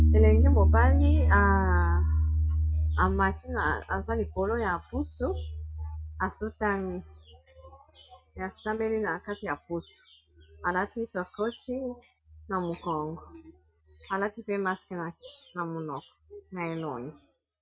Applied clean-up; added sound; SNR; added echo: neural mask model RNNoise.